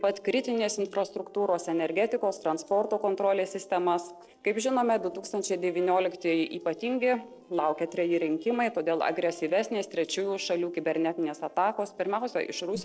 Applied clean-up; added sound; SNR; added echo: neural separator model SepFormer DNS4.